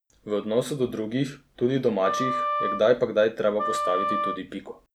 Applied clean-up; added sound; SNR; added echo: none; Wind instrument, woodwind instrument; 3 dB; none.